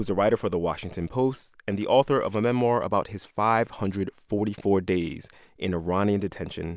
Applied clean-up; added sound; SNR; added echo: none; none; none; none.